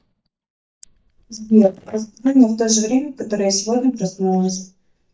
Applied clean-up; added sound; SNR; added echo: neural mask model DeepFilterNet 3.